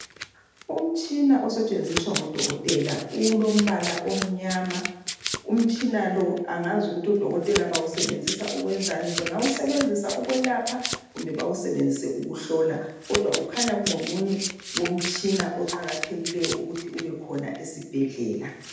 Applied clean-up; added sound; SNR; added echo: none; Domestic sounds, home sounds; 8 dB; reverberation time 0.8 s.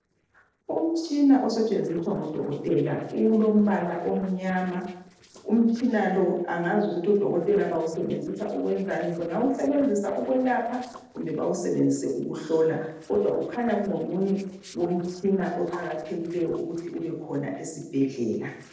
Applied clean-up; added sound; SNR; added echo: neural separator model SepFormer DNS4.